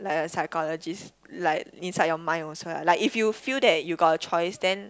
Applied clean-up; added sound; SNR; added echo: none; none; none; none.